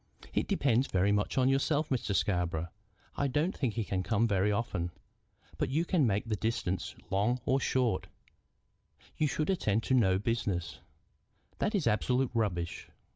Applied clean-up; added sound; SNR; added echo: none; none; none; none.